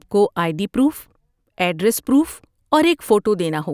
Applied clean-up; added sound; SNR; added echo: none; none; none; none.